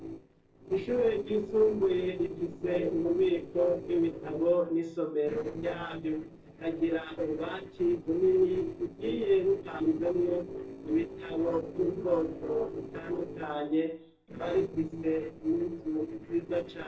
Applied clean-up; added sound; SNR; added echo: neural separator model SepFormer DNS4.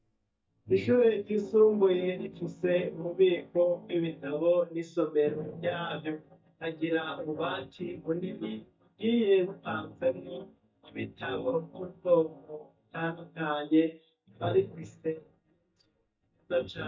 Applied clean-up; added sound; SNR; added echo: neural mask model DeepFilterNet 3.